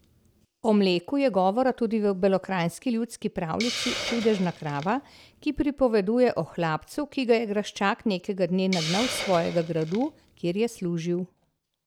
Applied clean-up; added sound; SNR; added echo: none; Hiss; 14 dB; none.